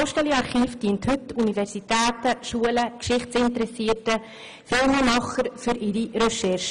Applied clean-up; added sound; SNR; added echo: none; none; none; none.